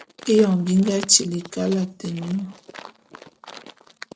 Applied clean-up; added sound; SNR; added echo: neural mask model RNNoise.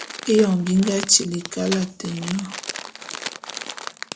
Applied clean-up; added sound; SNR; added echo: none; Crumpling, crinkling; 11 dB; none.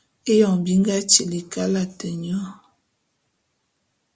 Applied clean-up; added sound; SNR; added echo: none; none; none; none.